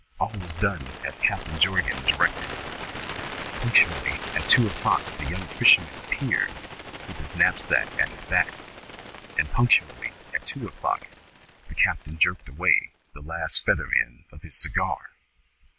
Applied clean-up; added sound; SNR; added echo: none; Bird; 11 dB; none.